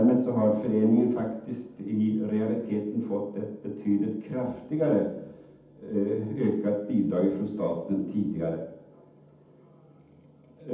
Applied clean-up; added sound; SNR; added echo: none; none; none; reverberation time 0.8 s.